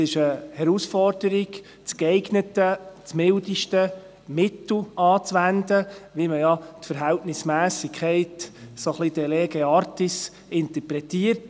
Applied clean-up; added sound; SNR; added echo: none; none; none; none.